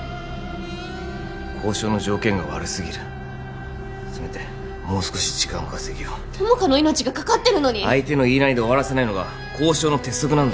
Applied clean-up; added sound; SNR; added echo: none; none; none; none.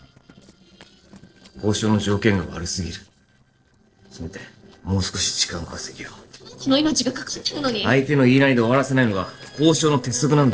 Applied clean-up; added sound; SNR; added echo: neural separator model SepFormer DNS4.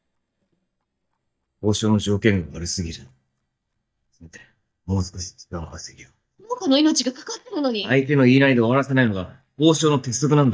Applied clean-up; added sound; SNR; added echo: neural mask model DeepFilterNet 3.